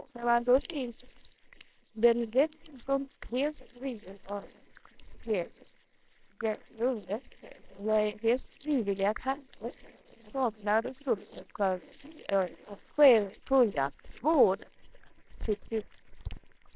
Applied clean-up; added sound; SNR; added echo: neural separator model SepFormer WHAMR!.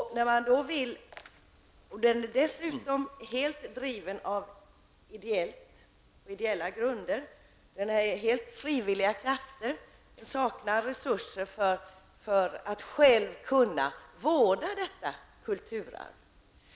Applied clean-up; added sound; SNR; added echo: none; none; none; none.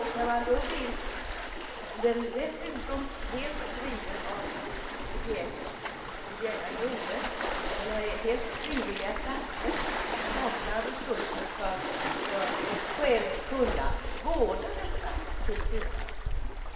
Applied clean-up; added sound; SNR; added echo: none; Waves, surf; -1 dB; reverberation time 2.1 s.